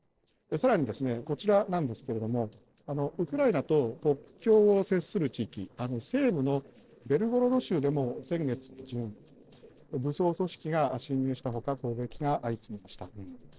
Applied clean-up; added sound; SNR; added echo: neural separator model SepFormer DNS4.